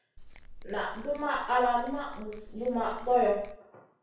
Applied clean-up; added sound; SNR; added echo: none; Squeak / Tools; 13 dB; reverberation time 0.6 s.